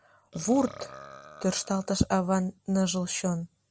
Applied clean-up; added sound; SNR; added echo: none; Burping, eructation; 20 dB; none.